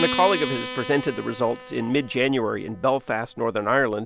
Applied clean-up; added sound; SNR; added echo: none; Acoustic guitar; 10 dB; none.